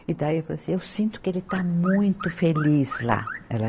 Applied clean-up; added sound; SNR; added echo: none; Alarm / Car; 13 dB; none.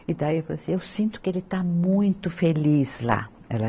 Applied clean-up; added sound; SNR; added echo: none; none; none; none.